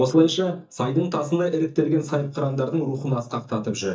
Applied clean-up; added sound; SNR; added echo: neural mask model DeepFilterNet 3.